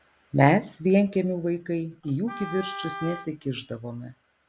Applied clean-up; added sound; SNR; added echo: none; Wind instrument, woodwind instrument; 13 dB; none.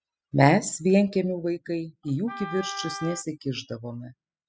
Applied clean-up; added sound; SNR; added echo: classical method spectral subtraction.